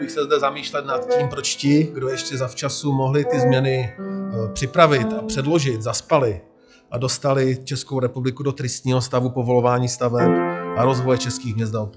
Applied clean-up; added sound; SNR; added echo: classical method log-MMSE.